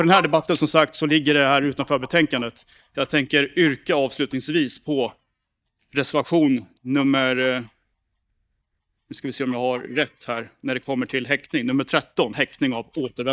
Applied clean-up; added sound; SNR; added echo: neural mask model DeepFilterNet 3.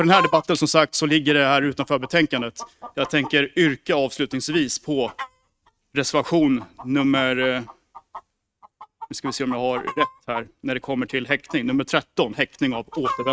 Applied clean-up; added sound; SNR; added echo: neural mask model RNNoise.